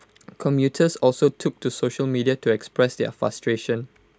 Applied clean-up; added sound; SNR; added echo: none; none; none; none.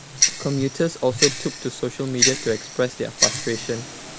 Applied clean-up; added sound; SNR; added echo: none; Tick-tock; 0 dB; none.